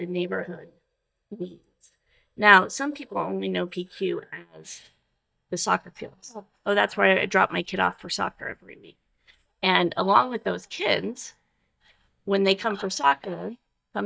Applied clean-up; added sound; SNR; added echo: neural mask model DeepFilterNet 3.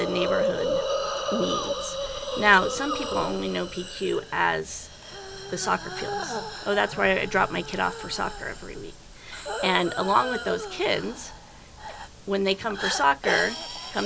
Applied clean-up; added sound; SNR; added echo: none; Hiss; 5 dB; none.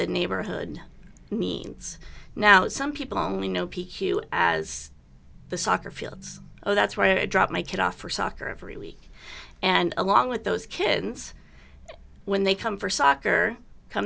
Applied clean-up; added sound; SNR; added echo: none; none; none; none.